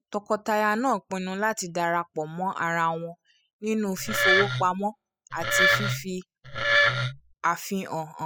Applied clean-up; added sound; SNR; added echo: classical method spectral subtraction.